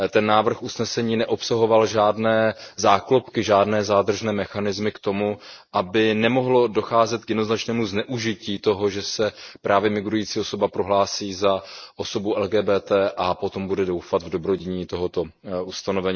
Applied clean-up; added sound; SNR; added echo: neural mask model Resemble Enhance denoiser.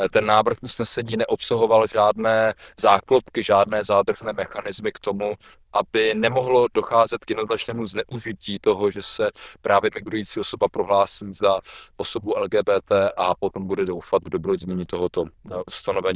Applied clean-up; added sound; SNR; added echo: neural diffusion model UNIVERSE++.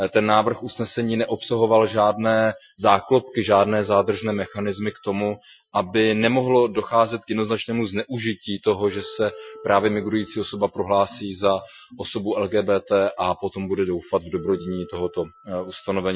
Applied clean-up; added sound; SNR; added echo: classical method Wiener filter.